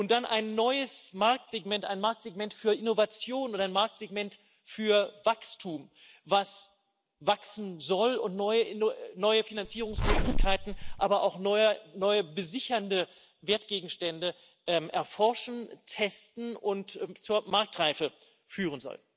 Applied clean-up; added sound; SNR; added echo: none; Zipper (clothing); -3 dB; none.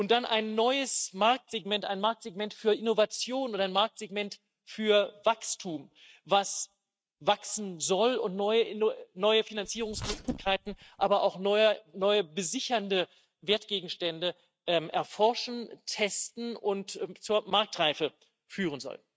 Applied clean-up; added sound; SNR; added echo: neural mask model RNNoise.